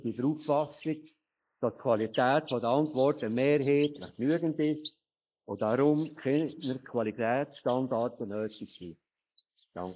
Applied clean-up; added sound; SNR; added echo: neural mask model Resemble Enhance denoiser.